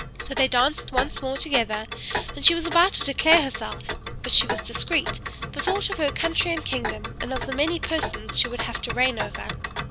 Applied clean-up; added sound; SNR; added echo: none; Tick; 5 dB; none.